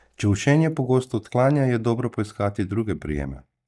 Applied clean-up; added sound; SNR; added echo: neural mask model DeepFilterNet 3.